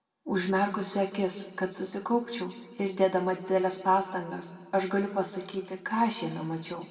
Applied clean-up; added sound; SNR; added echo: none; none; none; reverberation time 1.5 s.